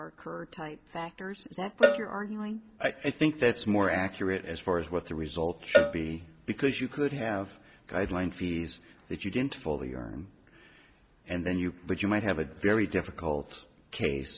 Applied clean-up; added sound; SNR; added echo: none; Cowbell; 1 dB; none.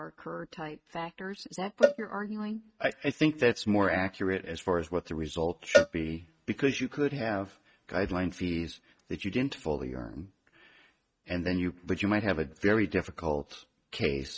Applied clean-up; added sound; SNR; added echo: neural mask model RNNoise.